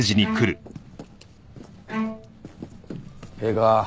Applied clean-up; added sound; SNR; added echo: none; Bowed string instrument; 9 dB; none.